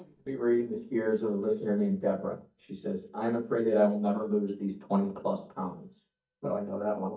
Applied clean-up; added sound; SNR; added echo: neural mask model DeepFilterNet 3.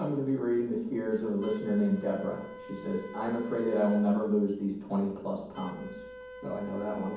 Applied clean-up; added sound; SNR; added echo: none; Wind instrument, woodwind instrument; 17 dB; reverberation time 1.2 s.